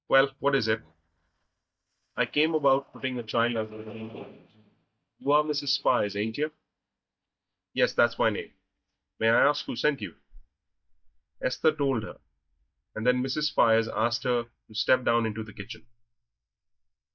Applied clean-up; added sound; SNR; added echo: neural mask model DeepFilterNet 3.